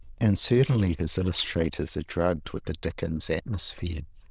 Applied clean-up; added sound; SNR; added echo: neural diffusion model UNIVERSE++.